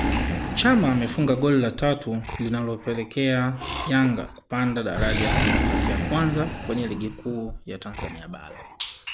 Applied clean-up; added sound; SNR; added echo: none; Animal; 4 dB; none.